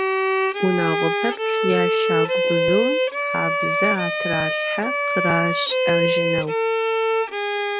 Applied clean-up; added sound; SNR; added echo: none; Bowed string instrument; -5 dB; none.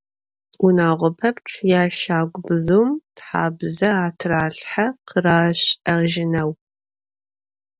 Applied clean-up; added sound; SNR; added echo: none; none; none; none.